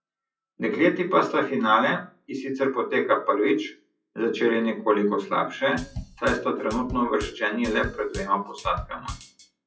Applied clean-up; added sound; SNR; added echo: classical method WPE with log-MMSE.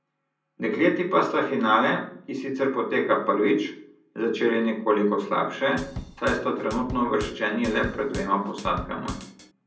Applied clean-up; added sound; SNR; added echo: none; Drum / Drum kit; 13 dB; reverberation time 0.6 s.